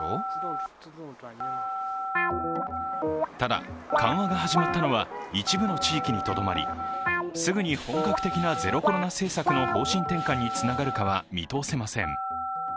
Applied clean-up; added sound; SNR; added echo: none; Guitar + Telephone; 1 dB; none.